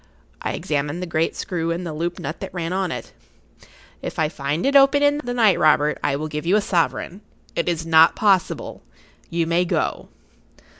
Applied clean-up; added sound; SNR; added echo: none; none; none; none.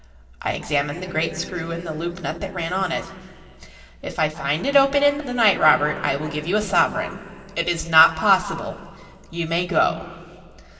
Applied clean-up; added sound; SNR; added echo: none; Electric guitar / Strum; 16 dB; reverberation time 2.1 s.